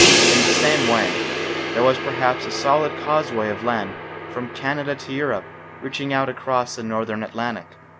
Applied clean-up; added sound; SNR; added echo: none; Crash cymbal; 0 dB; none.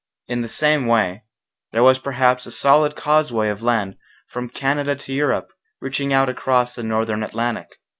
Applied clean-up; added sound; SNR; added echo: none; none; none; none.